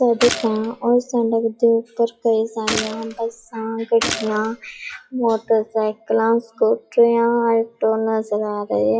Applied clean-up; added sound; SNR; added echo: classical method WPE with log-MMSE.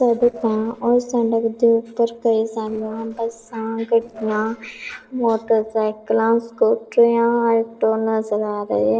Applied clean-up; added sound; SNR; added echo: neural separator model SepFormer DNS4.